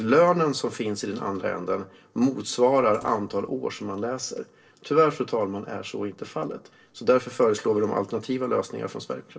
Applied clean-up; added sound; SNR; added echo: neural separator model SepFormer DNS4.